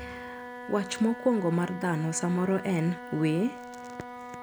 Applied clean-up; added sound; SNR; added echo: none; Wind instrument, woodwind instrument; 12 dB; none.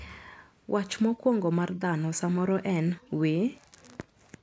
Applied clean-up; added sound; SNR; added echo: none; none; none; none.